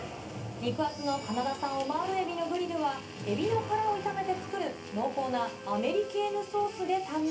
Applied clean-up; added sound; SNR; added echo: none; Wind instrument, woodwind instrument; 18 dB; reverberation time 0.3 s.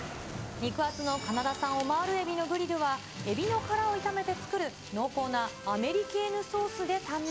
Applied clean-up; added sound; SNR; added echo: none; none; none; none.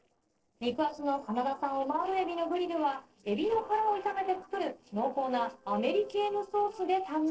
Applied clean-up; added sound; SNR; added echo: neural separator model SepFormer DNS4.